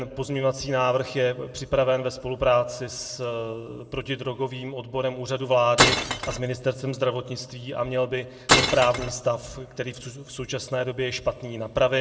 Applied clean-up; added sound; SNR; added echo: none; Glass; -2 dB; reverberation time 0.8 s.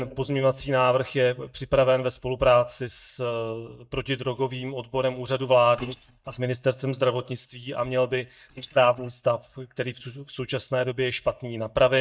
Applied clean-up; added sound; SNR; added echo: neural mask model DeepFilterNet 3.